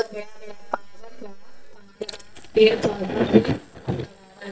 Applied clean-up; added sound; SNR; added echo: neural mask model DeepFilterNet 3.